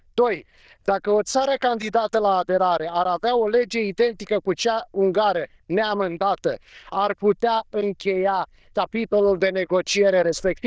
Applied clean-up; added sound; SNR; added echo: neural diffusion model UNIVERSE++.